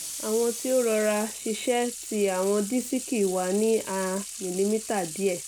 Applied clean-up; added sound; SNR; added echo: none; Sink (filling or washing) / Water tap, faucet; 10 dB; none.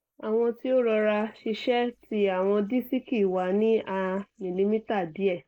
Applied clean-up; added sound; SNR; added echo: neural mask model Resemble Enhance denoiser.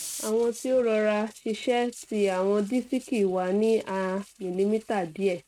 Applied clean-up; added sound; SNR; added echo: neural mask model RNNoise.